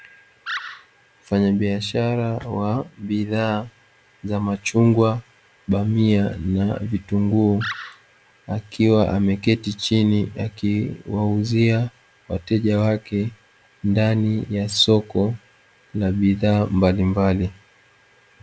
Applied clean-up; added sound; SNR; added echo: none; Animal; 12 dB; none.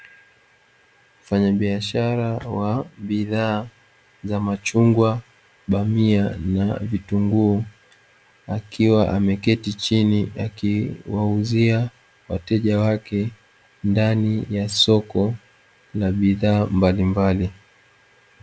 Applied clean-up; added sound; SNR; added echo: none; none; none; none.